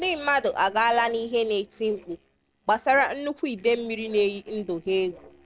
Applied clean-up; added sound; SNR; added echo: neural separator model SepFormer DNS4.